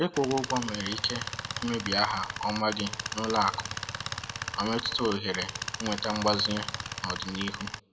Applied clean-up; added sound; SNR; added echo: none; Tools; 6 dB; reverberation time 0.8 s.